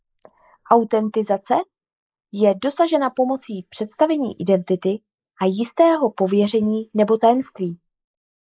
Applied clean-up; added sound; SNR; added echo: neural mask model Resemble Enhance denoiser.